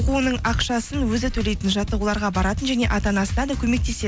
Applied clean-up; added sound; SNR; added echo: none; none; none; none.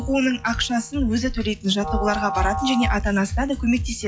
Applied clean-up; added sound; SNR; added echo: classical method log-MMSE.